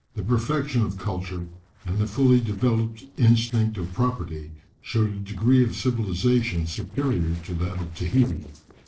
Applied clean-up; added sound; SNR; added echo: neural separator model SepFormer DNS4.